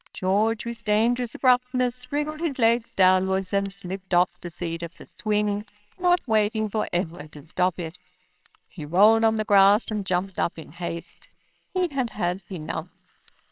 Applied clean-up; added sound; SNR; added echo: neural separator model SepFormer WHAMR!.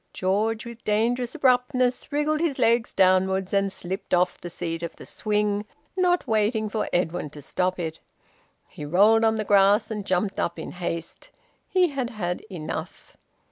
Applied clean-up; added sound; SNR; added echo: none; none; none; none.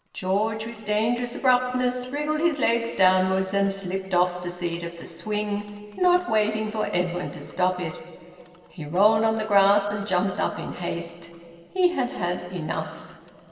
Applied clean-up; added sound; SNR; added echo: neural separator model SepFormer DNS4.